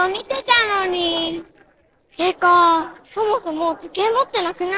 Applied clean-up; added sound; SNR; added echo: neural separator model SepFormer DNS4.